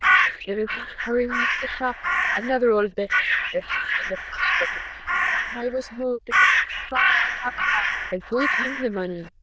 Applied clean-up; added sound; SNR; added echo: neural diffusion model UNIVERSE++.